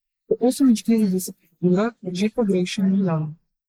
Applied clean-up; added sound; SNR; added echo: neural mask model Resemble Enhance denoiser.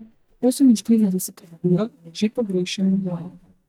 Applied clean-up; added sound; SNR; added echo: neural mask model DeepFilterNet 3.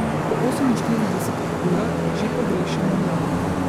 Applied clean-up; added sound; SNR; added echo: none; Traffic noise, roadway noise / Vehicle horn, car horn, honking; -4 dB; none.